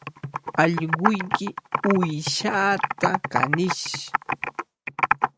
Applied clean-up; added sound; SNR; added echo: neural mask model RNNoise.